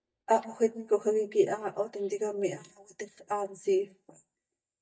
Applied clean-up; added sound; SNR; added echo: neural mask model DeepFilterNet 3.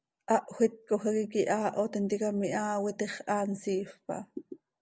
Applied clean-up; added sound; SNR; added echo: none; none; none; none.